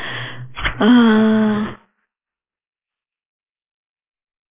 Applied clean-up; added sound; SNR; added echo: neural mask model Resemble Enhance denoiser.